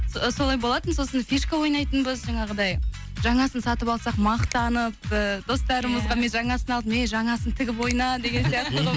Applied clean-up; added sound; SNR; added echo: none; Finger snapping; 19 dB; none.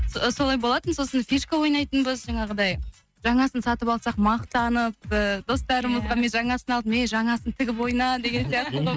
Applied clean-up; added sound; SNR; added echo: neural mask model RNNoise.